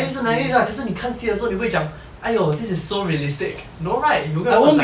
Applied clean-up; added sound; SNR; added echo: none; none; none; none.